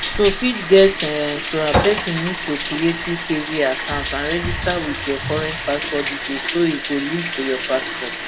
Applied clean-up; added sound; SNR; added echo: none; Bathtub (filling or washing) + Chink, clink; 0 dB; none.